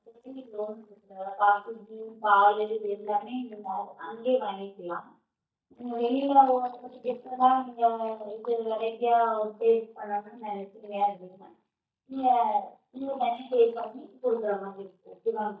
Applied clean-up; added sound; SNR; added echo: neural mask model DeepFilterNet 3.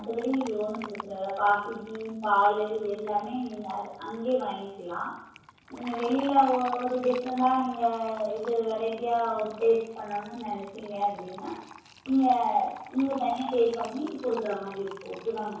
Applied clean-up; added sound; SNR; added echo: none; Fill (with liquid); 17 dB; reverberation time 0.7 s.